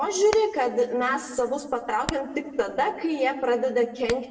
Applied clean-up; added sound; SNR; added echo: none; Hammer; 17 dB; reverberation time 1.0 s.